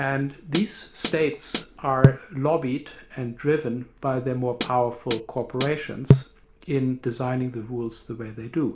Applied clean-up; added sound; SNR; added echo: none; Hi-hat; -2 dB; reverberation time 0.4 s.